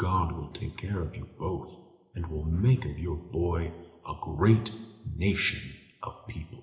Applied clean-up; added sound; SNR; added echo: none; none; none; reverberation time 0.8 s.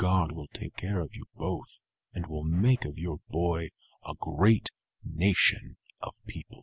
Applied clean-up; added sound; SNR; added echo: none; none; none; none.